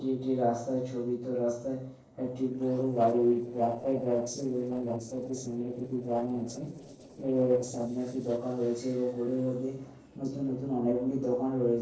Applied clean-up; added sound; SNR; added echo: neural separator model SepFormer DNS4.